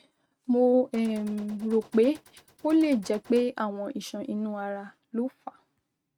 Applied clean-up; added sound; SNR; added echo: neural mask model RNNoise.